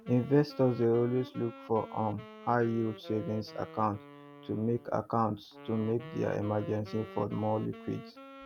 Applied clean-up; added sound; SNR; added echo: none; Wind instrument, woodwind instrument; 16 dB; none.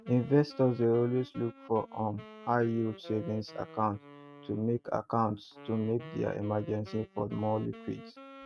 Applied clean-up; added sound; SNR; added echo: neural mask model RNNoise.